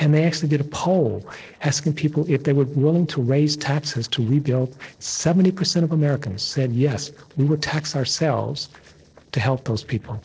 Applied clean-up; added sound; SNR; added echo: neural separator model SepFormer DNS4.